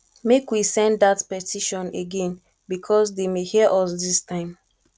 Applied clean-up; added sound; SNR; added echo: none; none; none; none.